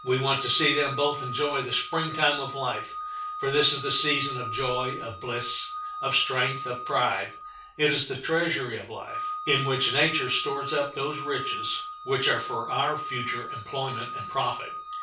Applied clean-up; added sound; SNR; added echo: none; Organ; 7 dB; reverberation time 0.3 s.